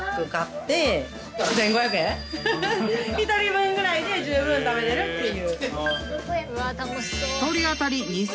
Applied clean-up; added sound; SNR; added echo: none; none; none; none.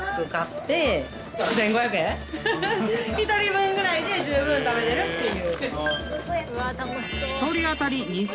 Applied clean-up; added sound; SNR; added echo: none; Skateboard + Motorcycle; 14 dB; none.